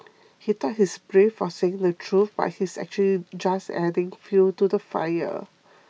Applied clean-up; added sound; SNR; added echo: none; none; none; none.